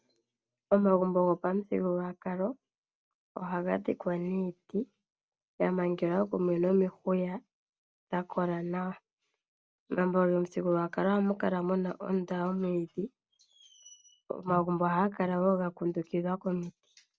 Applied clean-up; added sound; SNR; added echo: none; none; none; none.